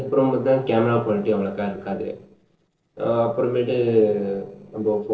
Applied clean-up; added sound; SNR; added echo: neural separator model SepFormer DNS4.